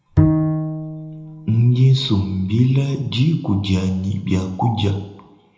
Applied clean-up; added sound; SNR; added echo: none; Bowed string instrument; 3 dB; reverberation time 0.8 s.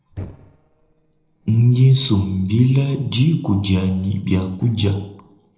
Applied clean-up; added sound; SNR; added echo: neural separator model SepFormer DNS4.